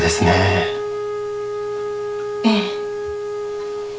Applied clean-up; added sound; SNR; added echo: none; Wind instrument, woodwind instrument; 2 dB; reverberation time 0.2 s.